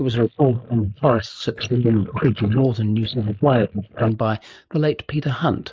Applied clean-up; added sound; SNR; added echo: neural mask model Resemble Enhance denoiser.